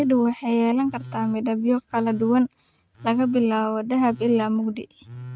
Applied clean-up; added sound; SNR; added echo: neural mask model RNNoise.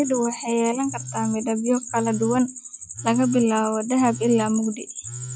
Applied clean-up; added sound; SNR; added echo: classical method log-MMSE.